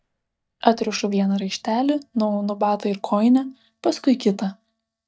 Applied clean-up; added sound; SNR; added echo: neural mask model DeepFilterNet 3.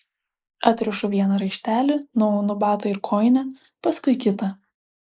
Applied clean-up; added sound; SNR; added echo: neural mask model Resemble Enhance denoiser.